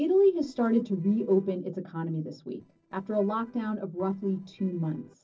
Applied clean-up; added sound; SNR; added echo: neural separator model SepFormer DNS4.